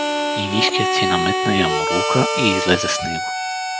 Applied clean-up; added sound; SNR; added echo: none; Harmonica; -1 dB; none.